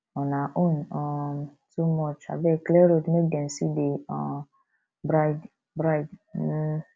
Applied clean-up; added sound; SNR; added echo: none; none; none; none.